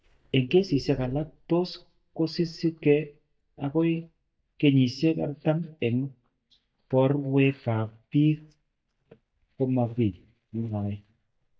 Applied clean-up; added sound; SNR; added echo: neural mask model DeepFilterNet 3.